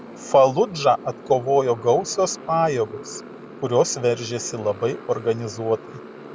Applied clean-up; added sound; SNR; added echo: none; Motorcycle; 17 dB; none.